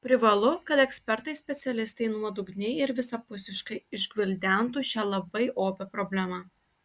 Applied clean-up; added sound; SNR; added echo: none; none; none; none.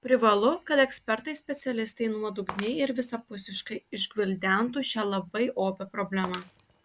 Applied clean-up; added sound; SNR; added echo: none; Shatter; 20 dB; none.